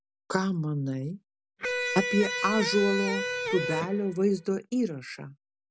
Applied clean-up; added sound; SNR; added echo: none; Electric guitar; 3 dB; none.